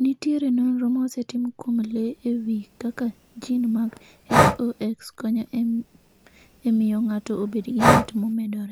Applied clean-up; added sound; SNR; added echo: none; Breathing; 2 dB; none.